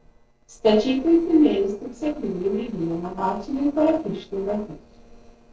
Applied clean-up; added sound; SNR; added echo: neural separator model SepFormer DNS4.